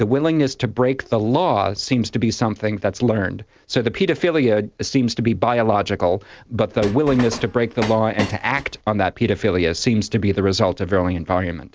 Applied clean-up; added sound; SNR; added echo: none; Train; 11 dB; none.